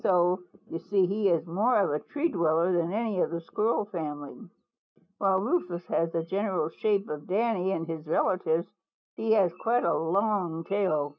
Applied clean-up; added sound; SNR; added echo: none; none; none; none.